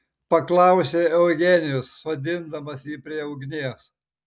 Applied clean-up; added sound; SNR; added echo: none; none; none; none.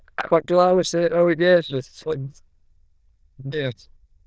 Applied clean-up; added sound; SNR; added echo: neural diffusion model UNIVERSE++.